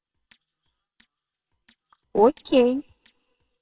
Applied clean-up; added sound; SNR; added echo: neural separator model SepFormer WHAMR!.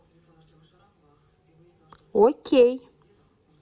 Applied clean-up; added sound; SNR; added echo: none; none; none; none.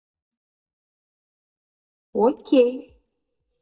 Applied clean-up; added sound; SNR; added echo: neural mask model DeepFilterNet 3.